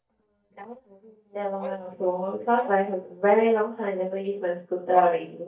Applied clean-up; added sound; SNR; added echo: neural mask model DeepFilterNet 3.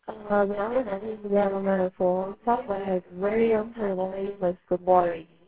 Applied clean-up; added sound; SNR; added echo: neural separator model SepFormer WHAMR!.